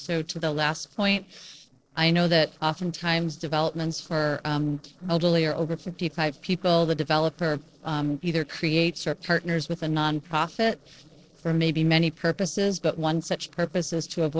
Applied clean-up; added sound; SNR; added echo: neural separator model SepFormer DNS4.